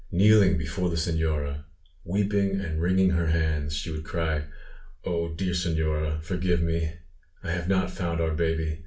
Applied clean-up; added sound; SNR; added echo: none; none; none; reverberation time 0.3 s.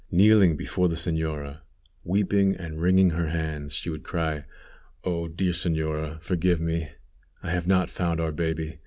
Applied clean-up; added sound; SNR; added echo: none; none; none; none.